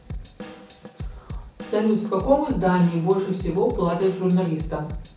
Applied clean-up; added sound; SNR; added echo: none; Drum / Drum kit; 13 dB; reverberation time 0.6 s.